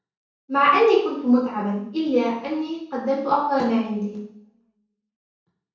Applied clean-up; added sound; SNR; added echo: none; none; none; reverberation time 0.7 s.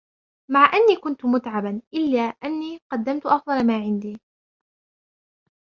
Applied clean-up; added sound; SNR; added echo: none; none; none; none.